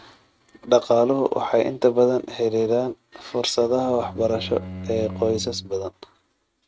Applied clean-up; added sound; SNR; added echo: neural mask model RNNoise.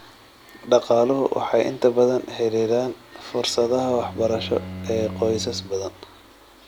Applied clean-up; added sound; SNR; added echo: none; Bowed string instrument; 13 dB; none.